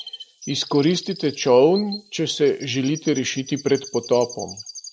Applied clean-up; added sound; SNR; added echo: none; Chirp, tweet; 17 dB; none.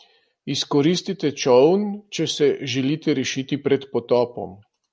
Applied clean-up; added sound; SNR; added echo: none; none; none; none.